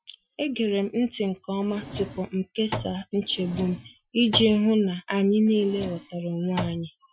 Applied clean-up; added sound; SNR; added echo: classical method Wiener filter.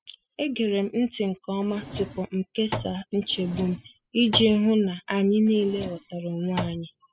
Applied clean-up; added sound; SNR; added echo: classical method spectral subtraction.